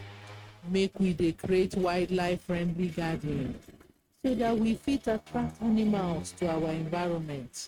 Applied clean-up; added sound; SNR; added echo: neural mask model RNNoise.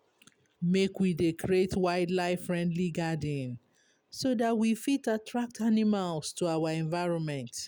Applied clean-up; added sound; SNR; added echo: none; none; none; none.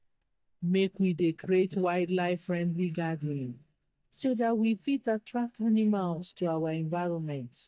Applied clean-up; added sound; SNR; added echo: neural mask model DeepFilterNet 3.